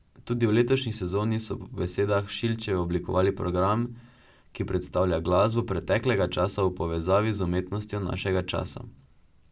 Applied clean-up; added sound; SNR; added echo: none; none; none; none.